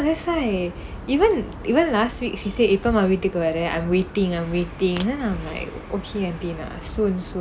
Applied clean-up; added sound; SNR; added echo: none; none; none; none.